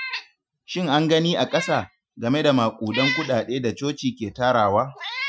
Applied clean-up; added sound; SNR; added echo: classical method Wiener filter.